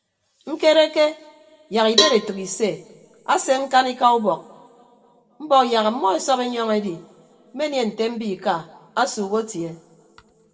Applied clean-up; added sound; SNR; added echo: none; Cowbell; 4 dB; reverberation time 1.1 s.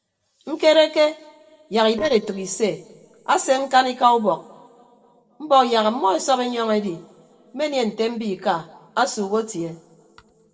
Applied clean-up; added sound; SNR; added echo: neural separator model SepFormer DNS4.